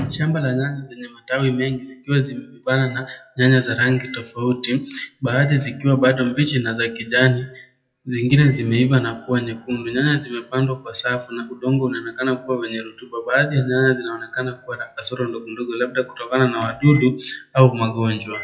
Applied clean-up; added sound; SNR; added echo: classical method WPE with log-MMSE.